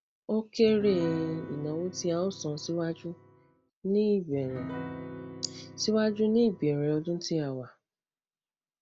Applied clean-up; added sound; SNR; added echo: none; Piano; 13 dB; none.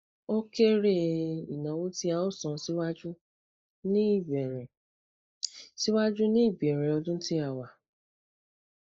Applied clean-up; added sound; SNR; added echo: neural mask model Resemble Enhance denoiser.